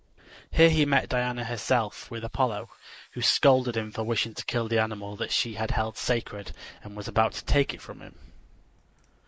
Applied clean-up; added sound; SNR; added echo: neural mask model Resemble Enhance denoiser.